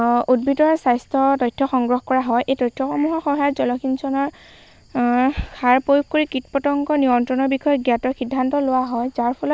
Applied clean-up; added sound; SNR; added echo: none; none; none; none.